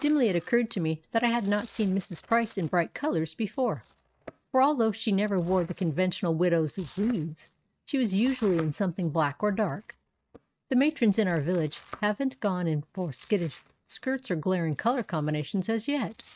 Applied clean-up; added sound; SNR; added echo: neural mask model RNNoise.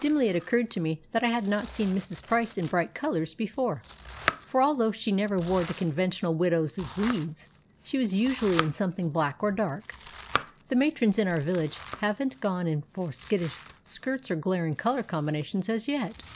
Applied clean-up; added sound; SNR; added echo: none; Domestic sounds, home sounds; 13 dB; none.